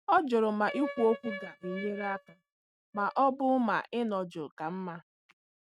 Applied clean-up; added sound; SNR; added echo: neural mask model RNNoise.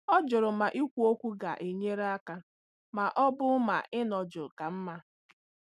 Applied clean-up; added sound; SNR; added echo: none; none; none; none.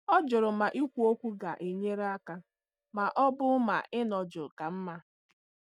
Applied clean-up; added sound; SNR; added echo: neural mask model DeepFilterNet 3.